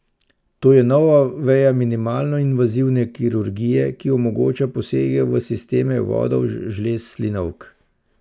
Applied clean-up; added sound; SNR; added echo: none; none; none; none.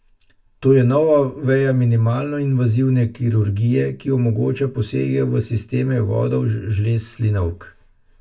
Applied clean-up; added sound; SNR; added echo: none; none; none; reverberation time 0.2 s.